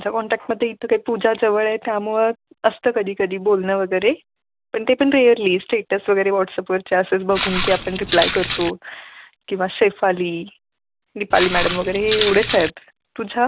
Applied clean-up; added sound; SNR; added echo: none; Walk, footsteps; 4 dB; none.